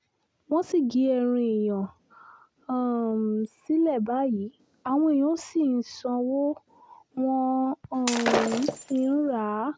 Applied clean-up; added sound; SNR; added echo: none; Shatter; 3 dB; none.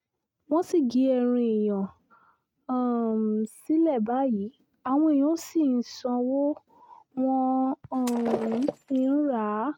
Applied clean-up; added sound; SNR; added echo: neural mask model RNNoise.